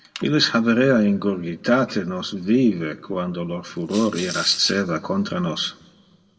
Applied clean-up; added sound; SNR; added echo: none; Rattle / Rattle (instrument); 13 dB; reverberation time 0.8 s.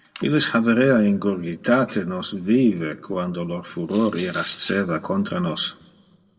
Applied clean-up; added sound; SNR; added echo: neural separator model SepFormer DNS4.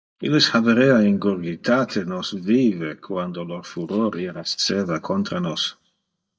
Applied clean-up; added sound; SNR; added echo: neural mask model DeepFilterNet 3.